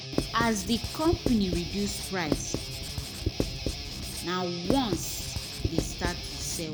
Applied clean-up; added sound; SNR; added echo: none; Guitar + Writing; 1 dB; none.